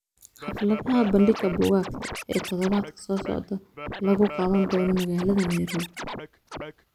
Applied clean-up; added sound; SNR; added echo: none; Scratching (performance technique); 10 dB; none.